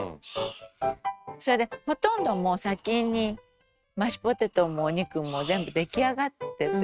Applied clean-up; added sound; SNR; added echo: neural mask model RNNoise.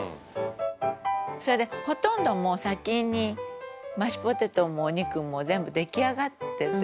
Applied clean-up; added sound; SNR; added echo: none; none; none; none.